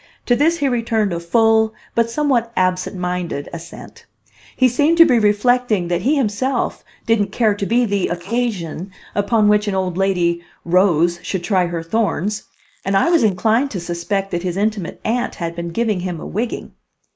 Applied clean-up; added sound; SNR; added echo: neural mask model Resemble Enhance denoiser.